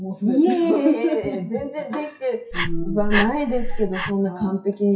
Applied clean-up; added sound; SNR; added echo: classical method WPE with log-MMSE.